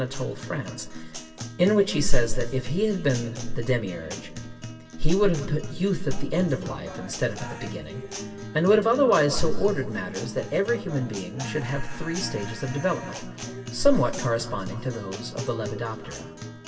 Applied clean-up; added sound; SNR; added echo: none; Guitar; 14 dB; reverberation time 1.9 s.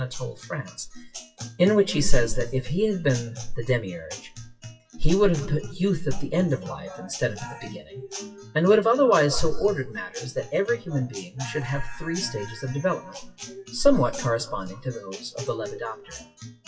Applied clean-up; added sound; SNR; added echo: classical method WPE with log-MMSE.